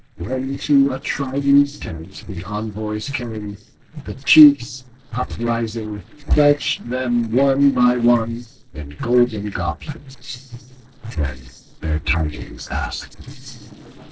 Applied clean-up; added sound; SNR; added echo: neural separator model SepFormer DNS4.